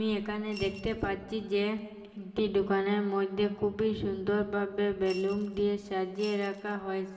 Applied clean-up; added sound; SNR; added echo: none; Coin (dropping) / Glass; 19 dB; reverberation time 1.6 s.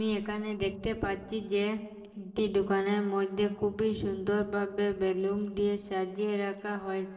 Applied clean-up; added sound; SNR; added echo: neural separator model SepFormer DNS4.